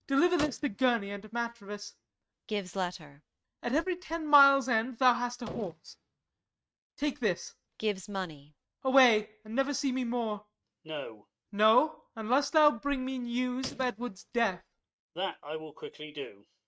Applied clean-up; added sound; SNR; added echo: neural mask model RNNoise.